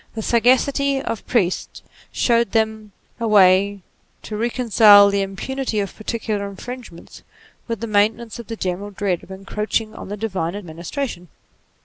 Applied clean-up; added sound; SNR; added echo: none; none; none; none.